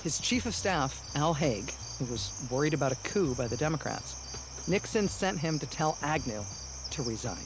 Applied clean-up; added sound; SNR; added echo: none; Cricket; 11 dB; none.